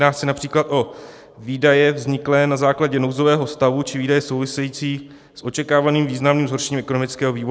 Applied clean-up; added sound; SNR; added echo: none; none; none; none.